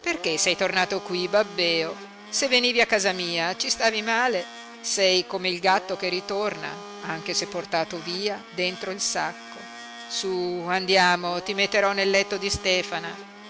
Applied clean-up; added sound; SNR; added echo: none; Domestic sounds, home sounds; 15 dB; none.